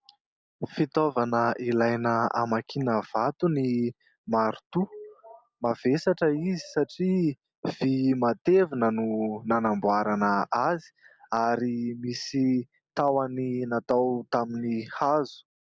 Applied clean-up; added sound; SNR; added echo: none; none; none; none.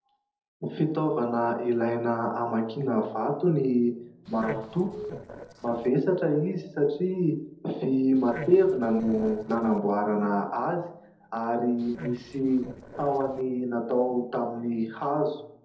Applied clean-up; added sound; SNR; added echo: neural separator model SepFormer DNS4.